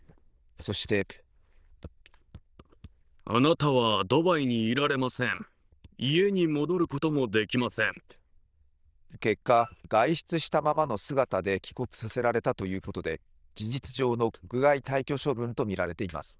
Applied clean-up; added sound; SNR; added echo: neural diffusion model UNIVERSE++.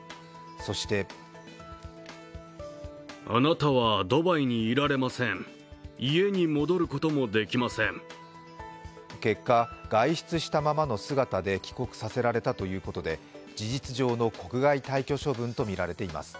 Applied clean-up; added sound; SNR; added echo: none; none; none; none.